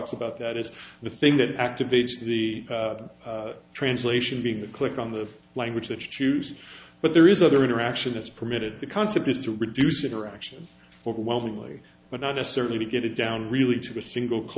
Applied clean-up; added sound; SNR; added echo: none; none; none; none.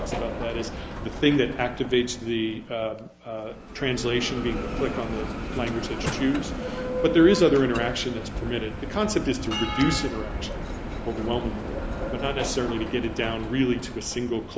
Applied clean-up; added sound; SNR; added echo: none; Bell; 6 dB; none.